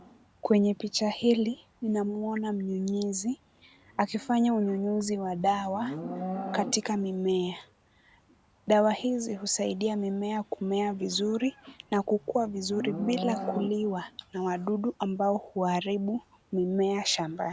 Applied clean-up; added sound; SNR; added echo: none; Livestock, farm animals, working animals; 14 dB; none.